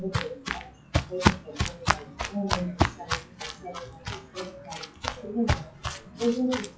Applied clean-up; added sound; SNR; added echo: classical method WPE with log-MMSE.